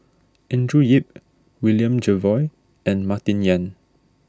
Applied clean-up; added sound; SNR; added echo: none; none; none; none.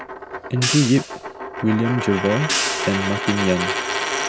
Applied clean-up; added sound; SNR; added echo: none; Coin (dropping) + Hi-hat; 3 dB; none.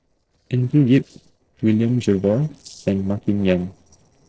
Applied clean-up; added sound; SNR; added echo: neural separator model SepFormer DNS4.